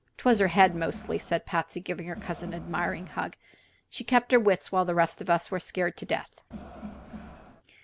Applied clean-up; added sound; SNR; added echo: none; Crowd; 14 dB; none.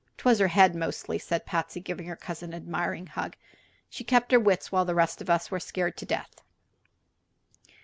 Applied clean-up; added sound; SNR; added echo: none; none; none; none.